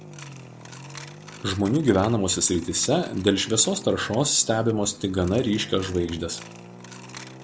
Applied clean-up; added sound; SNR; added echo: none; Traffic noise, roadway noise + Coin (dropping); 17 dB; none.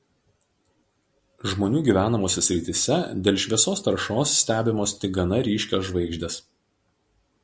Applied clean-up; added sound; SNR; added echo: none; none; none; none.